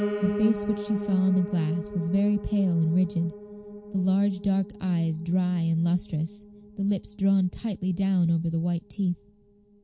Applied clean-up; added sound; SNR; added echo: none; Piano; 11 dB; none.